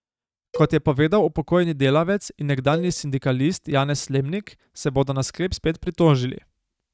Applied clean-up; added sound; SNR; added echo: neural mask model RNNoise.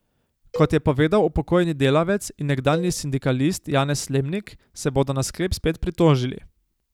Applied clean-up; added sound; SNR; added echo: none; Cowbell; 17 dB; none.